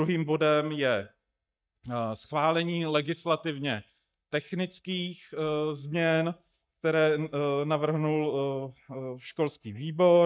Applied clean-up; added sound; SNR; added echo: neural mask model DeepFilterNet 3.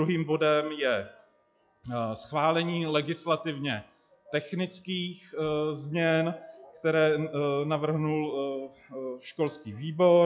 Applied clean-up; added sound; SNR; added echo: classical method log-MMSE.